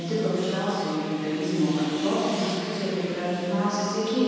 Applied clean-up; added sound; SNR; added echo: none; Tools; 15 dB; reverberation time 2.1 s.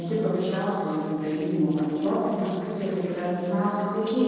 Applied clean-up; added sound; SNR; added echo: neural separator model SepFormer DNS4.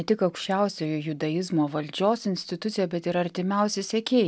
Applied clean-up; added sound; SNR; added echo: none; none; none; none.